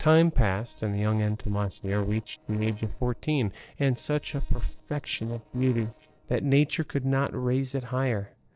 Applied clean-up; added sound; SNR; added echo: neural separator model SepFormer DNS4.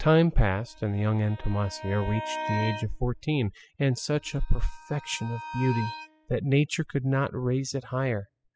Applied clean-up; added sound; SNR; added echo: classical method spectral subtraction.